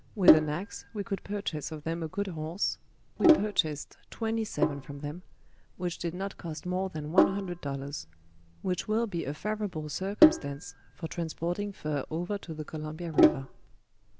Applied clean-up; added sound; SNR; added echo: none; Sink (filling or washing); -1 dB; none.